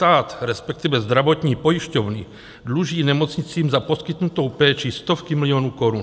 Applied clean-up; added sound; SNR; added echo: none; none; none; none.